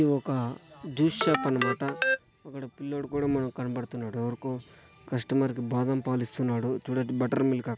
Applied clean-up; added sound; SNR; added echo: none; none; none; none.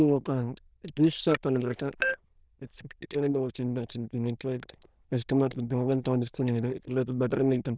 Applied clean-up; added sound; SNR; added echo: neural diffusion model UNIVERSE++.